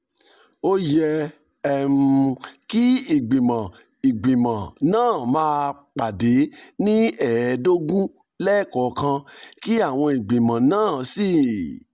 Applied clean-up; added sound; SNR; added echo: none; none; none; none.